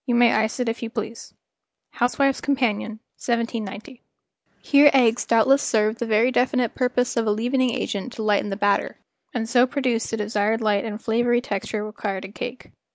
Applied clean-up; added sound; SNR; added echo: none; none; none; none.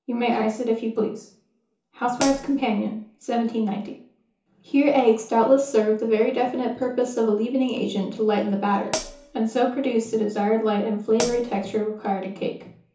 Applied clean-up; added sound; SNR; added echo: none; Hi-hat; 8 dB; reverberation time 0.7 s.